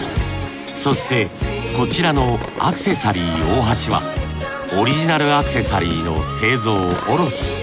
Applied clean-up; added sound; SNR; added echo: none; Fireworks; 18 dB; none.